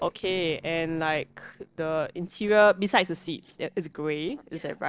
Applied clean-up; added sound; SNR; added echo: neural separator model SepFormer DNS4.